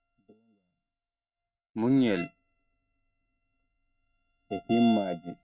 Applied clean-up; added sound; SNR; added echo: neural mask model RNNoise.